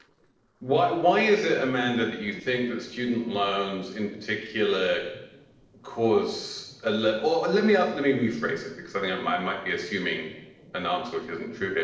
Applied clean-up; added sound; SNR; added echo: neural separator model SepFormer DNS4.